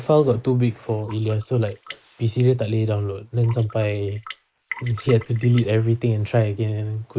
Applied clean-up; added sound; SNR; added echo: neural mask model Resemble Enhance denoiser.